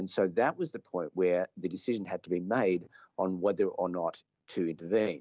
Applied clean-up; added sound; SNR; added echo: none; none; none; none.